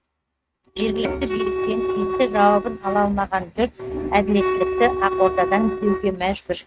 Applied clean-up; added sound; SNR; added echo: neural mask model RNNoise.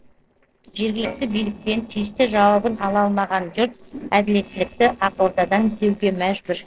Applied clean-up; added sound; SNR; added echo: neural separator model SepFormer DNS4.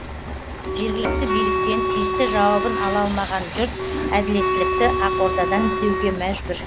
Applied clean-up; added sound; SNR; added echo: none; Frying (food) / Dishes, pots, and pans + Wind instrument, woodwind instrument; 0 dB; none.